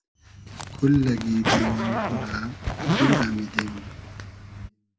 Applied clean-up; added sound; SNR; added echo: none; Zipper (clothing); 2 dB; reverberation time 1.1 s.